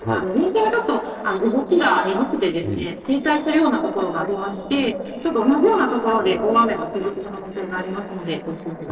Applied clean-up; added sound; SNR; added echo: neural separator model SepFormer DNS4.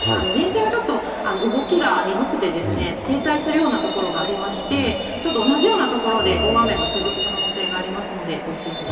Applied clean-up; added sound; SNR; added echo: none; Truck; 6 dB; reverberation time 2.7 s.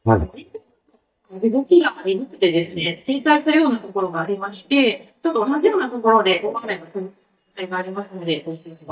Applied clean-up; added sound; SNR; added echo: neural mask model DeepFilterNet 3.